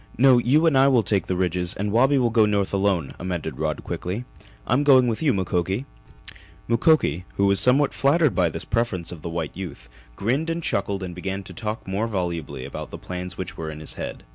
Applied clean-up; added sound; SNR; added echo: none; none; none; none.